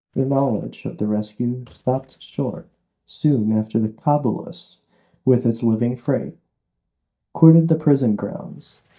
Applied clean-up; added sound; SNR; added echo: neural mask model DeepFilterNet 3.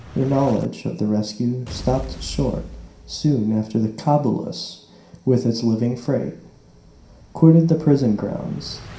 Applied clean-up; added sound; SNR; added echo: none; Explosion; 17 dB; reverberation time 0.5 s.